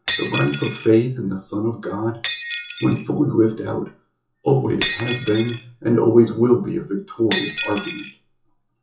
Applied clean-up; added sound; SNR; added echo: classical method WPE with log-MMSE.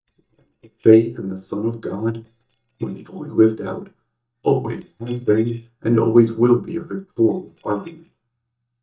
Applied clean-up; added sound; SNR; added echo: neural mask model DeepFilterNet 3.